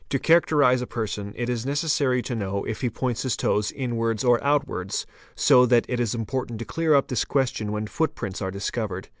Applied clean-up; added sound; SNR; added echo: none; none; none; none.